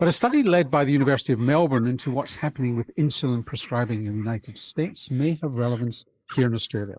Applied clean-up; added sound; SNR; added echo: neural mask model Resemble Enhance denoiser.